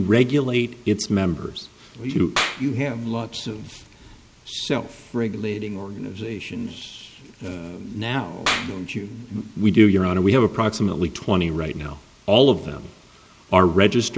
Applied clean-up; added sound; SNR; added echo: none; Clapping; 11 dB; none.